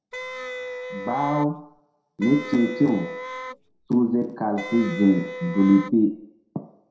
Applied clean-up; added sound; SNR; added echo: none; Wind instrument, woodwind instrument; 11 dB; reverberation time 0.6 s.